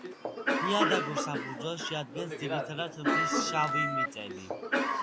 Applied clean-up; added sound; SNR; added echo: none; Cough + Organ; -5 dB; none.